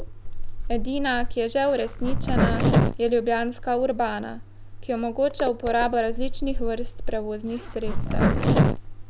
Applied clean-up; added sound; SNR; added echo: none; Zipper (clothing); -2 dB; none.